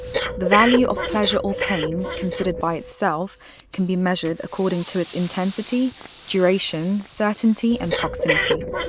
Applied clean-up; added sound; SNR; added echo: none; Breathing; 5 dB; none.